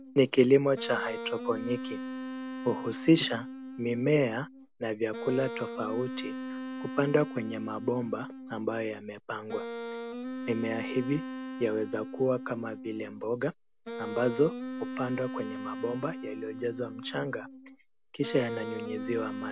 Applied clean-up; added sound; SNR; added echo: none; Wind instrument, woodwind instrument; 9 dB; none.